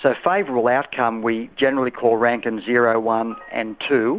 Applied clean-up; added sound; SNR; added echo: none; none; none; none.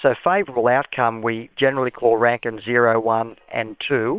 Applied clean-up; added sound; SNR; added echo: neural separator model SepFormer WHAM!.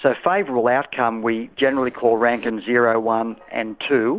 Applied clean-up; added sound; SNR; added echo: neural separator model SepFormer DNS4.